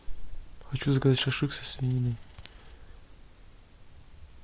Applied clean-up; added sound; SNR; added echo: none; Coin (dropping); 19 dB; none.